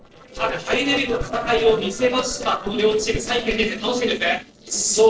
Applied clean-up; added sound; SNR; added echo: neural separator model SepFormer DNS4.